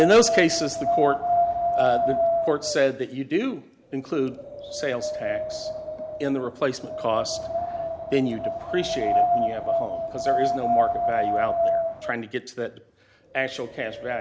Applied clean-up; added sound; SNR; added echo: none; Wind; 0 dB; none.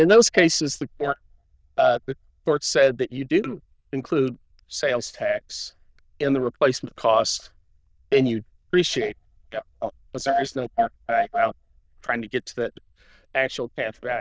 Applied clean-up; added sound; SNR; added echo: neural diffusion model UNIVERSE++.